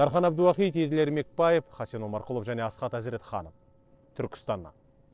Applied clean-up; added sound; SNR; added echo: neural separator model SepFormer DNS4.